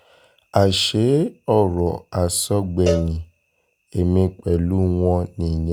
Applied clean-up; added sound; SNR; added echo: none; Cowbell; 11 dB; none.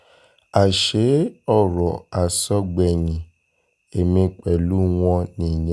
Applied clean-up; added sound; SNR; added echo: none; none; none; none.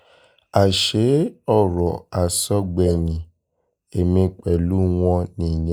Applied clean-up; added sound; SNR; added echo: neural mask model Resemble Enhance denoiser.